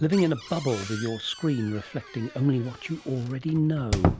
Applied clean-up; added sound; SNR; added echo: none; Squeak; 7 dB; none.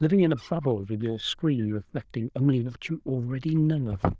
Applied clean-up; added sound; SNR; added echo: neural diffusion model UNIVERSE++.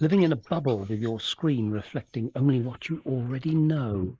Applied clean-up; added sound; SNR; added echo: neural mask model Resemble Enhance denoiser.